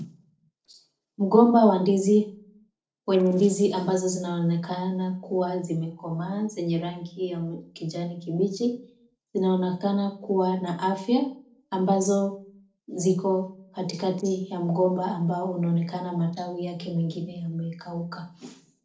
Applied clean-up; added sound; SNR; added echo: neural separator model SepFormer DNS4.